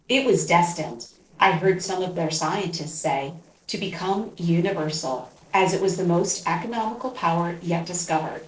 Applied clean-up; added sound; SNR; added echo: neural separator model SepFormer DNS4.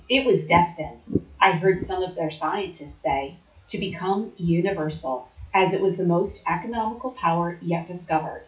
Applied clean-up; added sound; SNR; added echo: classical method WPE with log-MMSE.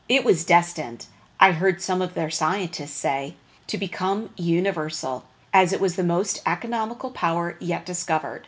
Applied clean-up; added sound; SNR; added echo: none; none; none; none.